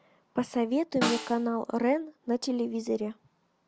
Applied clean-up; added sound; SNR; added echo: none; Snare drum; 8 dB; none.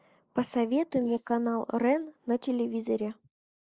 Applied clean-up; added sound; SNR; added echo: neural mask model Resemble Enhance denoiser.